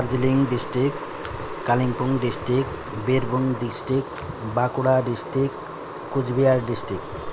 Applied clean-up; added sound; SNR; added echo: none; Cricket / Frog; 16 dB; none.